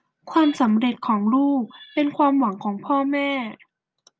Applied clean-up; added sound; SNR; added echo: none; none; none; none.